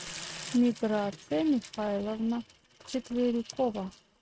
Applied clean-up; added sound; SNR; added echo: neural mask model RNNoise.